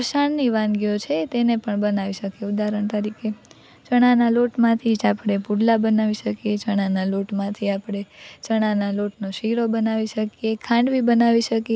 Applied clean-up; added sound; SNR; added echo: none; none; none; none.